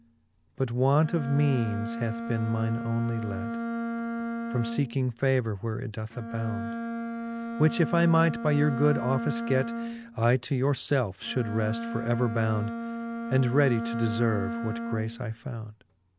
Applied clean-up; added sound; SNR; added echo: none; Bowed string instrument; 6 dB; none.